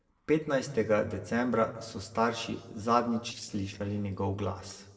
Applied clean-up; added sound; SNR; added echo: neural separator model SepFormer DNS4.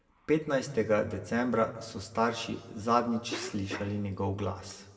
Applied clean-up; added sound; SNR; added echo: none; Cough; 17 dB; reverberation time 1.1 s.